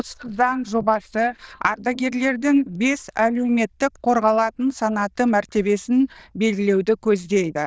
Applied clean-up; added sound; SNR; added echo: neural diffusion model UNIVERSE++.